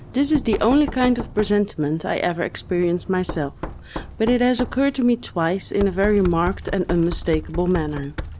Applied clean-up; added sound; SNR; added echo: none; Knock; 11 dB; none.